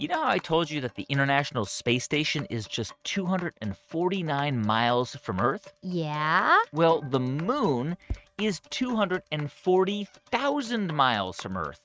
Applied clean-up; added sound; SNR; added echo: neural mask model RNNoise.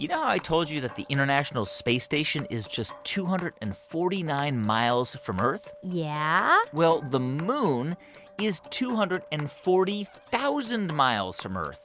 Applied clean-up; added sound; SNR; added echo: none; none; none; none.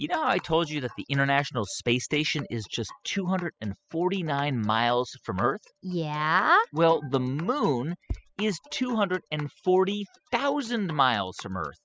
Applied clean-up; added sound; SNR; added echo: classical method spectral subtraction.